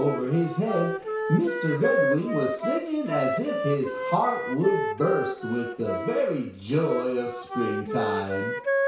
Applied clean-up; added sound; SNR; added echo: none; Wind instrument, woodwind instrument; 3 dB; reverberation time 0.6 s.